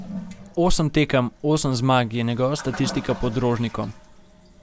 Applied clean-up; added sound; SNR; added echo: none; Toilet flush; 16 dB; none.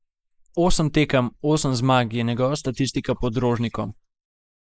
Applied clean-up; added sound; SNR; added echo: neural mask model Resemble Enhance denoiser.